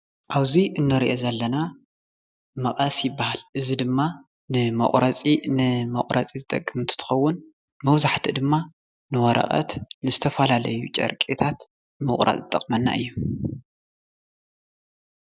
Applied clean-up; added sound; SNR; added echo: none; none; none; none.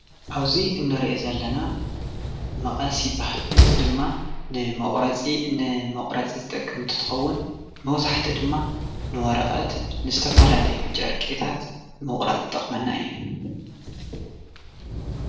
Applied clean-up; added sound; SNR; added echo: none; Slam; -1 dB; reverberation time 0.8 s.